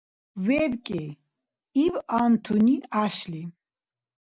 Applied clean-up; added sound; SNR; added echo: none; none; none; none.